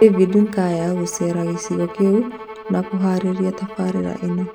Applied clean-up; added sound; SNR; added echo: none; Bowed string instrument; 15 dB; none.